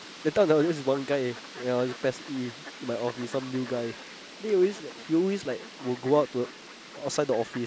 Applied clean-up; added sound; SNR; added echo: none; Fowl; 15 dB; none.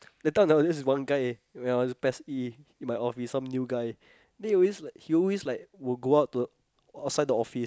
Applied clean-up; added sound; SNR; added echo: none; none; none; none.